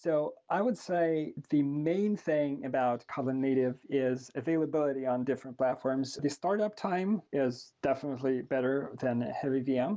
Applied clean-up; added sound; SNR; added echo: none; none; none; none.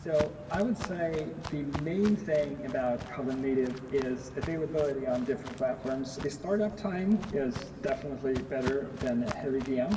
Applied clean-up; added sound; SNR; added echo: none; Walk, footsteps; 11 dB; reverberation time 2.0 s.